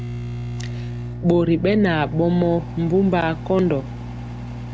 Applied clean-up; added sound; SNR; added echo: none; Microwave oven; 8 dB; none.